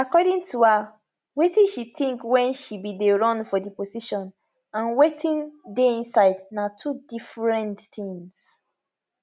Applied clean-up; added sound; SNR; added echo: none; none; none; none.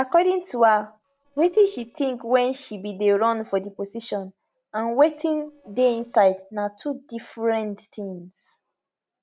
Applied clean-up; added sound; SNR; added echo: neural separator model SepFormer DNS4.